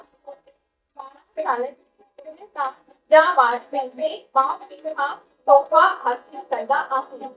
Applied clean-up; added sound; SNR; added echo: neural mask model DeepFilterNet 3.